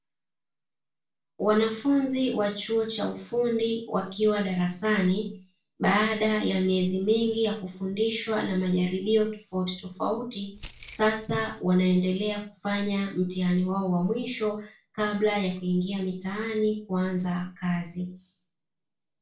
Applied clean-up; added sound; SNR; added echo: neural separator model SepFormer DNS4.